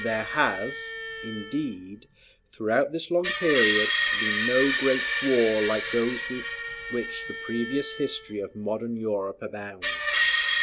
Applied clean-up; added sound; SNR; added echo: none; Screech; 0 dB; none.